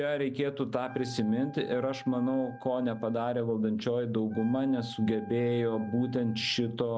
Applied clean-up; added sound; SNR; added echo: none; Wind instrument, woodwind instrument; 20 dB; none.